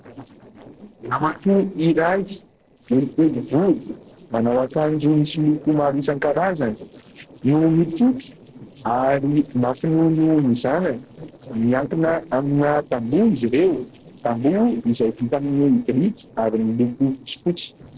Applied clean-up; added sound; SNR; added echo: neural separator model SepFormer DNS4.